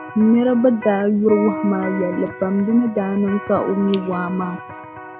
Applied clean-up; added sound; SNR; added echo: none; Electric guitar; 12 dB; none.